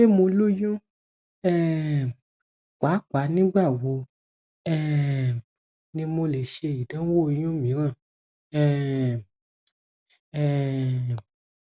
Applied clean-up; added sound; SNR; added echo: none; none; none; none.